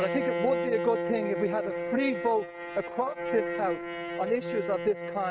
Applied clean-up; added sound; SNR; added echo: neural mask model RNNoise.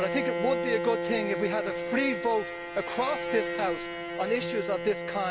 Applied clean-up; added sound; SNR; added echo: none; Bowed string instrument; 2 dB; none.